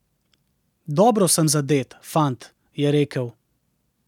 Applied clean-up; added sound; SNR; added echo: none; none; none; none.